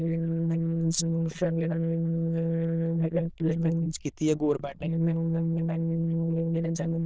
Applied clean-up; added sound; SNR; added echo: neural diffusion model UNIVERSE++.